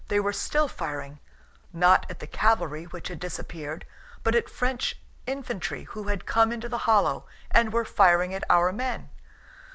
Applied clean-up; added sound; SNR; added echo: none; none; none; none.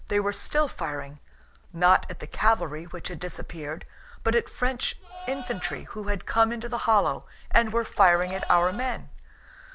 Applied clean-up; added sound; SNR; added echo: none; Livestock, farm animals, working animals + Splash, splatter; 16 dB; none.